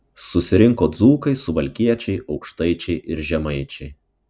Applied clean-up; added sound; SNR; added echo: none; none; none; none.